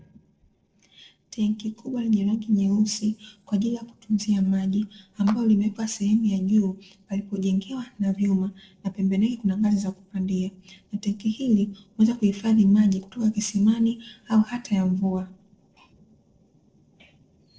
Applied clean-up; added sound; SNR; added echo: neural separator model SepFormer DNS4.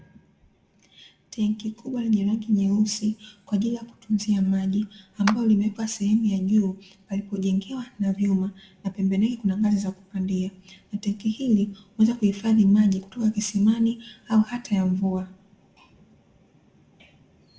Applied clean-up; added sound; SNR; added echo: none; Clapping; 12 dB; reverberation time 0.4 s.